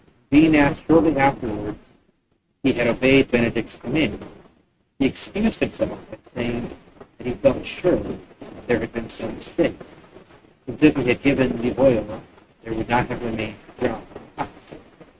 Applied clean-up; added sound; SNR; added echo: neural mask model RNNoise.